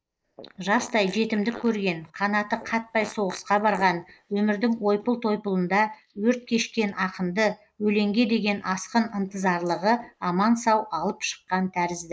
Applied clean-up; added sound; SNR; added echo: neural mask model Resemble Enhance denoiser.